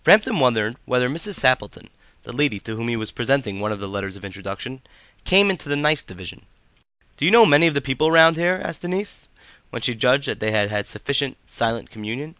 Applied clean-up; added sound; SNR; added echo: none; none; none; none.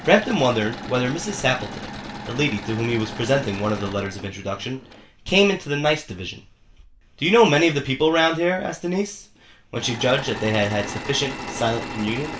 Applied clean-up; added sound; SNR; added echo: none; Engine / Mechanisms; 13 dB; reverberation time 0.3 s.